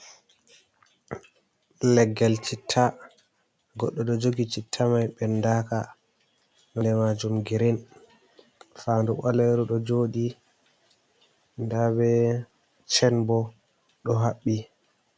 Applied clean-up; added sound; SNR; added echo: none; none; none; none.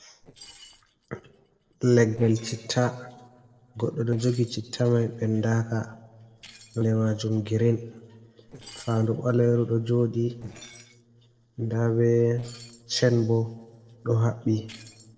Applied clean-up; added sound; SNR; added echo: neural separator model SepFormer DNS4.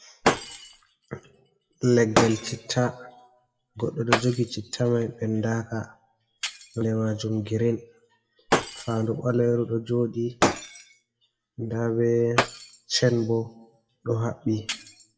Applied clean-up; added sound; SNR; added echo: classical method WPE with log-MMSE.